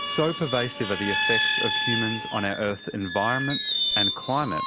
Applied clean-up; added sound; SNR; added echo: none; Screech; -4 dB; none.